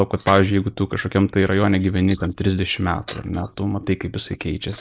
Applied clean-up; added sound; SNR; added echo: neural mask model Resemble Enhance denoiser.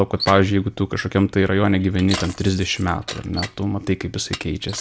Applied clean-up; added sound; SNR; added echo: none; Bicycle + Rattle (instrument); 14 dB; none.